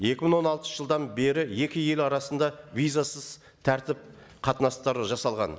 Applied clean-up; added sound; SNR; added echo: none; none; none; none.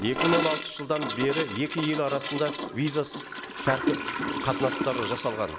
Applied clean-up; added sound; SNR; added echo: none; Toilet flush / Gurgling; 3 dB; none.